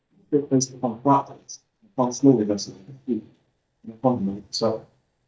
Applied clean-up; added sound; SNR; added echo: neural mask model DeepFilterNet 3.